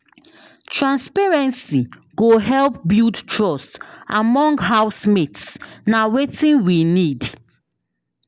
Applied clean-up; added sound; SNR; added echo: none; none; none; none.